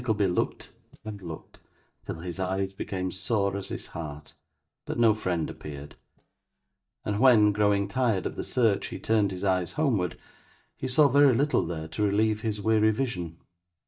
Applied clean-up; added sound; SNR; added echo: neural mask model DeepFilterNet 3.